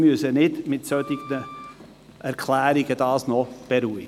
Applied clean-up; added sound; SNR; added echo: none; Wind instrument, woodwind instrument; 18 dB; none.